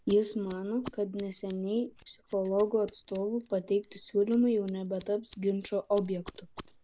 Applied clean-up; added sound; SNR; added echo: none; Scissors; 17 dB; none.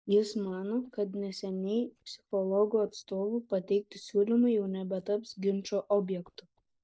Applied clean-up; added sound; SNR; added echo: neural mask model DeepFilterNet 3.